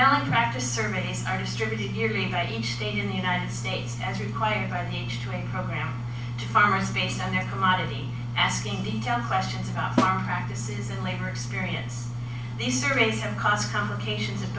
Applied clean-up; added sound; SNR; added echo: none; Snare drum; 5 dB; reverberation time 1.3 s.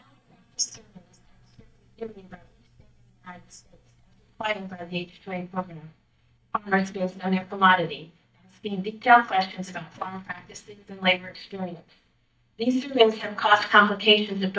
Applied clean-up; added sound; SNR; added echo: neural mask model DeepFilterNet 3.